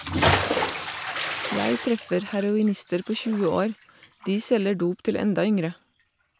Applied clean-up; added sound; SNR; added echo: none; Bathtub (filling or washing) / Splash, splatter; 4 dB; none.